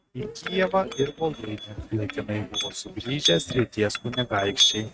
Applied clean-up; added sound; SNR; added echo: neural mask model RNNoise.